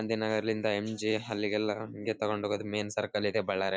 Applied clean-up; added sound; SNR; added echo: none; none; none; none.